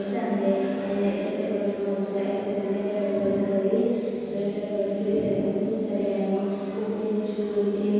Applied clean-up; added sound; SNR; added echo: none; none; none; reverberation time 2.1 s.